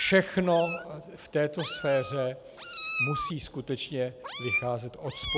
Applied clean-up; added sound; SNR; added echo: none; Meow; 5 dB; none.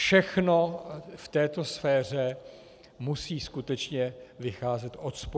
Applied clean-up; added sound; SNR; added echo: none; none; none; none.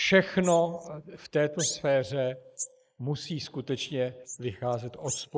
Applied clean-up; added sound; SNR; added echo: neural mask model Resemble Enhance denoiser.